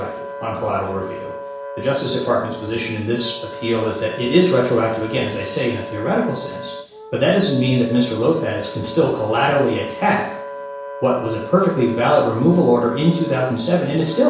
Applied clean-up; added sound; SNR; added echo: none; Wind instrument, woodwind instrument; 12 dB; reverberation time 0.7 s.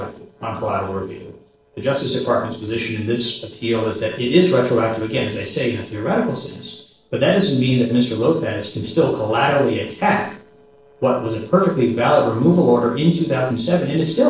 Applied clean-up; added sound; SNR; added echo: neural separator model SepFormer DNS4.